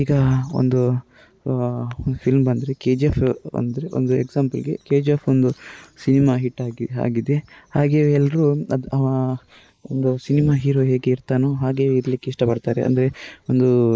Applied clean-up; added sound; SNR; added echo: neural mask model Resemble Enhance denoiser.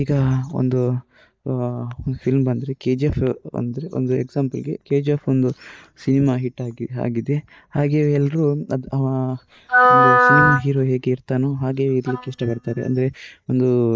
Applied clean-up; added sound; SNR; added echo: neural mask model DeepFilterNet 3.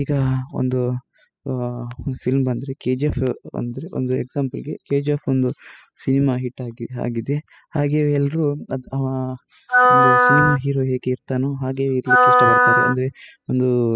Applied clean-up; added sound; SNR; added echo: classical method spectral subtraction.